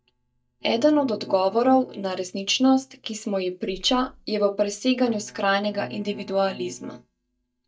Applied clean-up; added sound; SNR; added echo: neural mask model DeepFilterNet 3.